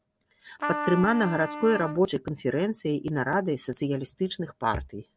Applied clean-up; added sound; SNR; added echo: none; Trumpet; 7 dB; none.